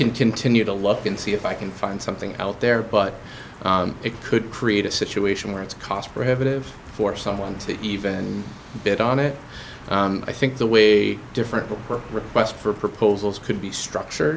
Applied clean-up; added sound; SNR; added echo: none; none; none; none.